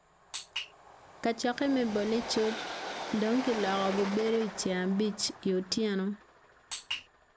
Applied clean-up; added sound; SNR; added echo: none; Train; 10 dB; none.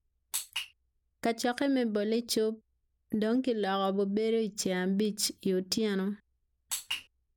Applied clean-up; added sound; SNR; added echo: none; none; none; none.